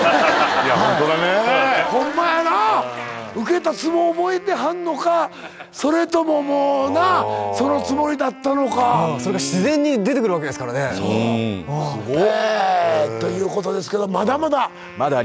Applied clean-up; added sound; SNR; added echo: none; Wind instrument, woodwind instrument; 20 dB; none.